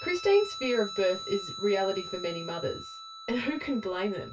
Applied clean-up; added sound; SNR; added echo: none; Guitar; 12 dB; reverberation time 0.2 s.